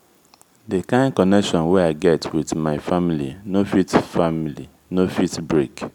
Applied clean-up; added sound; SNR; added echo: none; none; none; none.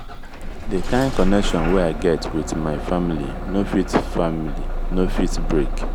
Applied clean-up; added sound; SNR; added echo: none; Engine starting / Bus; 2 dB; none.